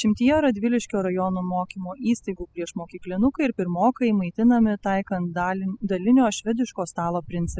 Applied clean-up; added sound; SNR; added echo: classical method spectral subtraction.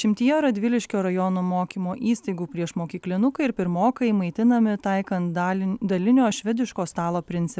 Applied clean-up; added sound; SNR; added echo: none; none; none; none.